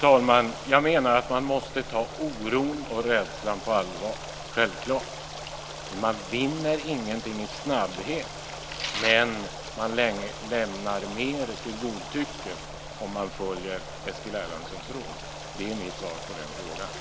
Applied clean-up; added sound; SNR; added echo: none; Stream; 11 dB; none.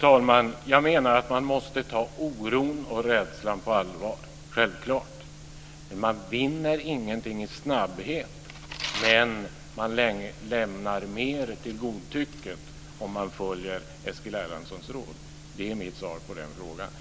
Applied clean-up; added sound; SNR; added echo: none; none; none; none.